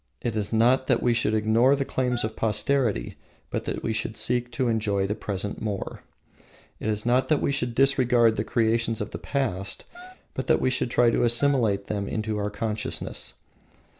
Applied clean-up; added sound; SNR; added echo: none; Wind instrument, woodwind instrument; 20 dB; none.